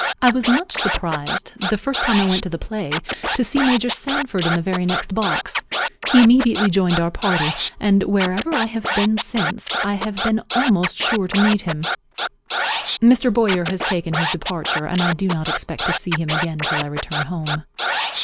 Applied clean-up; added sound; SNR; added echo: none; Scratching (performance technique); 4 dB; none.